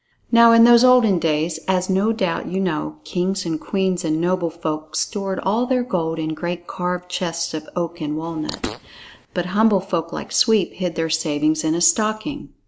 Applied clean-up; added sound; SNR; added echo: none; Fart; 12 dB; none.